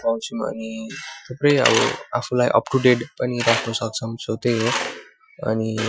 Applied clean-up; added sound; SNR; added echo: classical method Wiener filter.